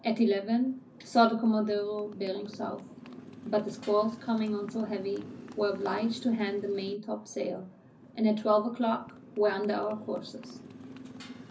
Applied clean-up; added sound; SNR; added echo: none; Motorcycle; 17 dB; reverberation time 0.4 s.